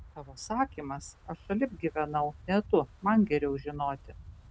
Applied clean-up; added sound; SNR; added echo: none; Wind; 19 dB; none.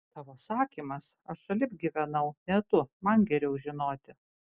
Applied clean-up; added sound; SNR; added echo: none; none; none; none.